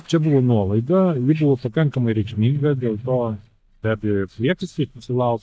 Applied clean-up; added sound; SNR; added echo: neural mask model DeepFilterNet 3.